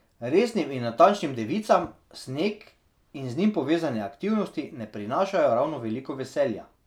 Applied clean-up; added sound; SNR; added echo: none; none; none; none.